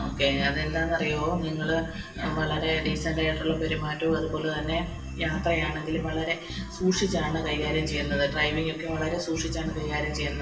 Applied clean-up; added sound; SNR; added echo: none; Bass guitar; 9 dB; reverberation time 0.9 s.